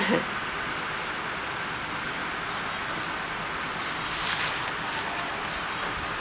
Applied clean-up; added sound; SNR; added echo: none; Squeak; 11 dB; none.